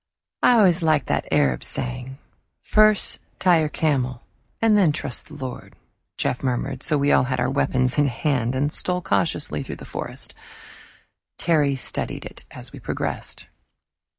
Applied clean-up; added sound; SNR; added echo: none; none; none; none.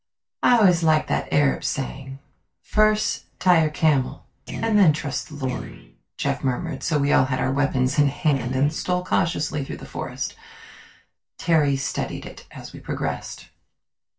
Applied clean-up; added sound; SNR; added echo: neural separator model SepFormer DNS4.